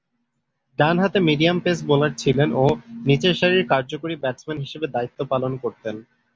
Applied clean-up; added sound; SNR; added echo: none; none; none; none.